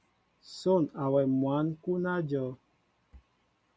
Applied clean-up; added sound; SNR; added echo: none; none; none; none.